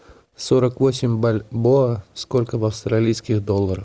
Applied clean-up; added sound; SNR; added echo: none; none; none; none.